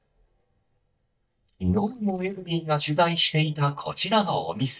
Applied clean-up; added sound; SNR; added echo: neural mask model DeepFilterNet 3.